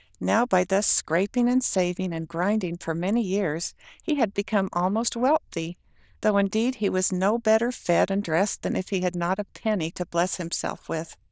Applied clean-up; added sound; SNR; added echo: neural diffusion model UNIVERSE++.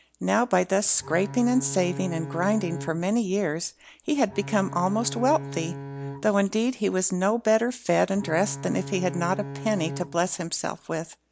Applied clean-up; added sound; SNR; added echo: none; Bowed string instrument; 12 dB; none.